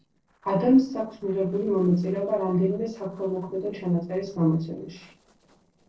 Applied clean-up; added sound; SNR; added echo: neural separator model SepFormer DNS4.